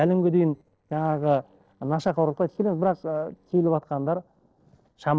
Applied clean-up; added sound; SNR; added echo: neural separator model SepFormer DNS4.